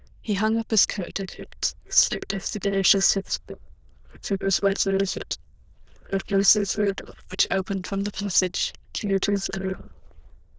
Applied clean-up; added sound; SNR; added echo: neural diffusion model UNIVERSE++.